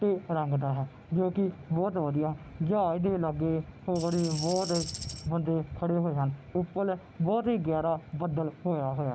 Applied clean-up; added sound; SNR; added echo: none; Tambourine; 10 dB; none.